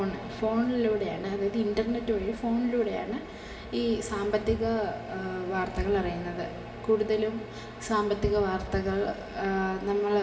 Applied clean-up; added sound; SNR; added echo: none; Bowed string instrument; 20 dB; reverberation time 0.8 s.